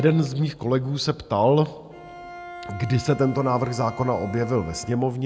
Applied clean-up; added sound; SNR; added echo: none; Bowed string instrument; 17 dB; none.